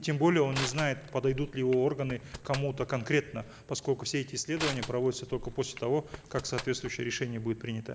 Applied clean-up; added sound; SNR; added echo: none; Crushing; 12 dB; none.